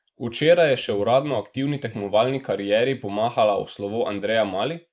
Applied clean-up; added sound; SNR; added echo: neural mask model Resemble Enhance denoiser.